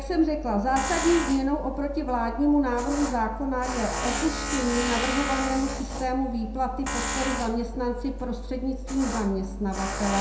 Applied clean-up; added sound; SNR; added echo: none; Tools; 5 dB; reverberation time 0.5 s.